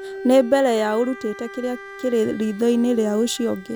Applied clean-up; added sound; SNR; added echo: none; Bowed string instrument; 16 dB; none.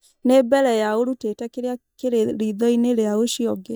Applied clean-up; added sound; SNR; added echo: neural mask model DeepFilterNet 3.